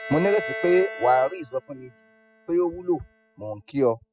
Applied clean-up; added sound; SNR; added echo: classical method spectral subtraction.